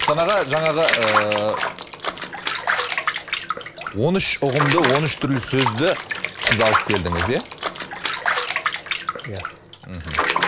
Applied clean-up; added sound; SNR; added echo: none; Bathtub (filling or washing) / Water; 1 dB; none.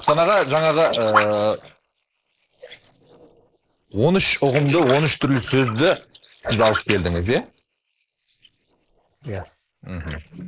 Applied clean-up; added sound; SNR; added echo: neural mask model Resemble Enhance denoiser.